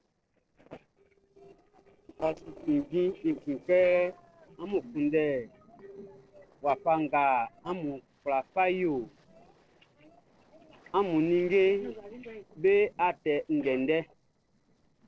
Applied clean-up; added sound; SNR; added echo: neural separator model SepFormer DNS4.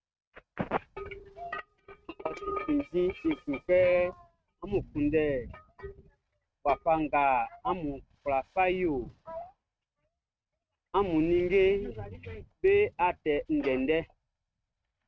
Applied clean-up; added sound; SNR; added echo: neural mask model RNNoise.